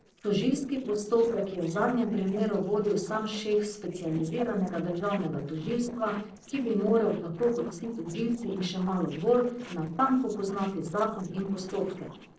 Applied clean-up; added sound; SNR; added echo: neural separator model SepFormer DNS4.